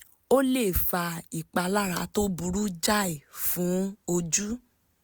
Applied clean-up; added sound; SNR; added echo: none; none; none; none.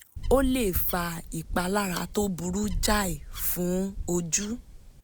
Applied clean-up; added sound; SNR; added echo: none; Bird; 7 dB; none.